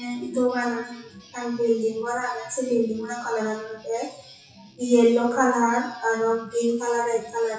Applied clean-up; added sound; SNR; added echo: classical method WPE with log-MMSE.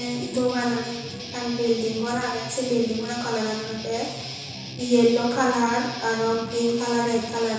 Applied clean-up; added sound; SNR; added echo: none; Guitar; 11 dB; reverberation time 1.1 s.